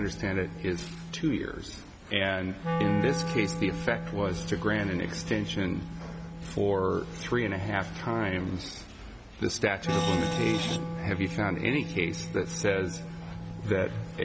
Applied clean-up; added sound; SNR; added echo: none; Wind instrument, woodwind instrument + Screech; 5 dB; none.